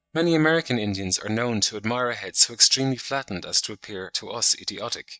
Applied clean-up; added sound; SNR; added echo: neural mask model DeepFilterNet 3.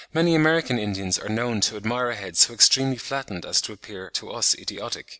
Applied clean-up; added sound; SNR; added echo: none; none; none; none.